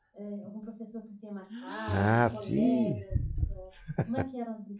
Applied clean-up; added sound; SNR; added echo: classical method log-MMSE.